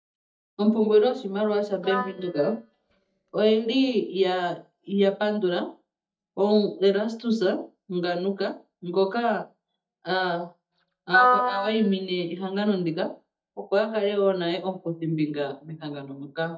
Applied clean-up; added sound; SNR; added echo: neural mask model DeepFilterNet 3.